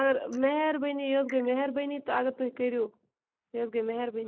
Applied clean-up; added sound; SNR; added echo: neural mask model Resemble Enhance denoiser.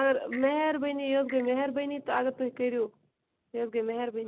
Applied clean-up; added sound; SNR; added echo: none; Clock; 20 dB; none.